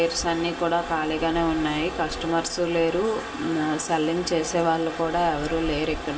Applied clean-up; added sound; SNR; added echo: none; none; none; reverberation time 1.4 s.